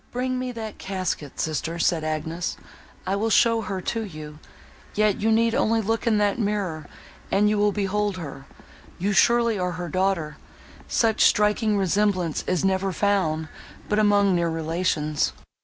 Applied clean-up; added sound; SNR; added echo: none; none; none; none.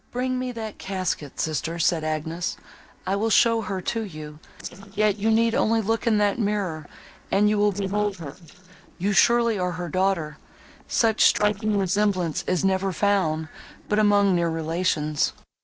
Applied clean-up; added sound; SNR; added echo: neural separator model SepFormer DNS4.